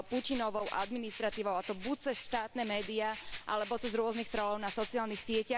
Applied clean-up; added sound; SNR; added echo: none; Rattle (instrument); -2 dB; none.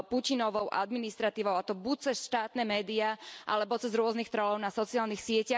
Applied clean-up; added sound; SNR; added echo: none; none; none; none.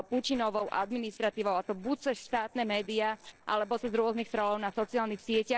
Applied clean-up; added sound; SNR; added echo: neural separator model SepFormer DNS4.